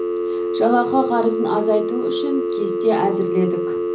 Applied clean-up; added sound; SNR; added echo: none; Telephone; 0 dB; reverberation time 0.5 s.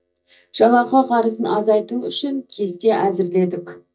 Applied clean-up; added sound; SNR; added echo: neural mask model DeepFilterNet 3.